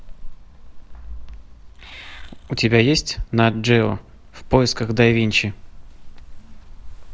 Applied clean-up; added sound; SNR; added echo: none; Meow / Purr; 14 dB; none.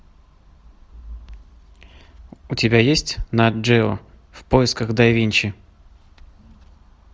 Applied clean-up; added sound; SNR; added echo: none; none; none; none.